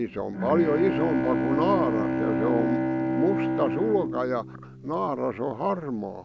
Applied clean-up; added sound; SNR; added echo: none; Bowed string instrument; 1 dB; none.